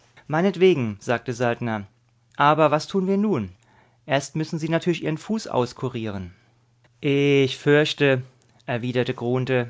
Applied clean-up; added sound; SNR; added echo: none; none; none; none.